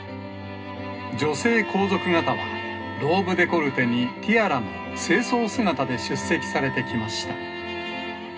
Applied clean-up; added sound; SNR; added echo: none; Wind instrument, woodwind instrument; 15 dB; reverberation time 0.2 s.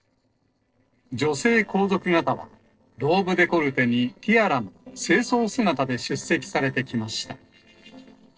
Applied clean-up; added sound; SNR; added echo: neural separator model SepFormer DNS4.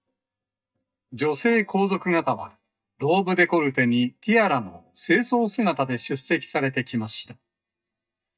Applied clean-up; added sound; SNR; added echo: neural mask model DeepFilterNet 3.